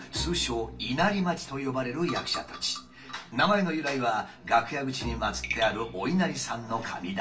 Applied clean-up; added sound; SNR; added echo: none; Bowed string instrument; 15 dB; reverberation time 0.3 s.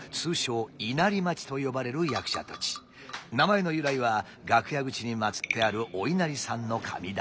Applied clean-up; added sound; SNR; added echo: none; none; none; none.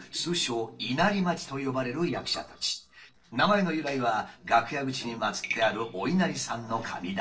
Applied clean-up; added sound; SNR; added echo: neural separator model SepFormer DNS4.